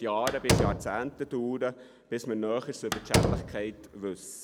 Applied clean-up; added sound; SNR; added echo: none; Slam; -3 dB; none.